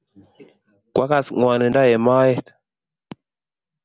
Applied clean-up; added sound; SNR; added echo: none; none; none; none.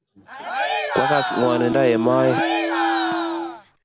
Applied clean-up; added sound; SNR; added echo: none; Cheering + Wind instrument, woodwind instrument; 0 dB; none.